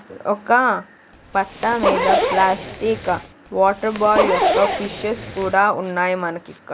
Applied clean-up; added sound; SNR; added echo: none; Zipper (clothing); 2 dB; none.